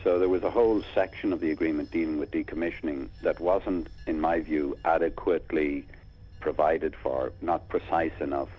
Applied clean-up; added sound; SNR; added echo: none; Bell / Train; 17 dB; none.